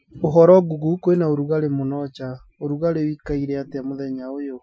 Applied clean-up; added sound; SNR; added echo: classical method Wiener filter.